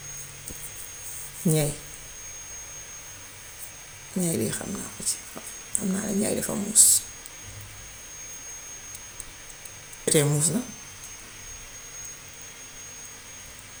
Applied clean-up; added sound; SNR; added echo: none; Sawing; 13 dB; none.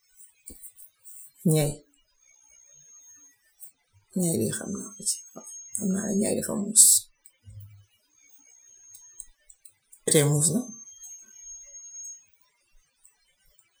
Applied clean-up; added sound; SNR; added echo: classical method Wiener filter.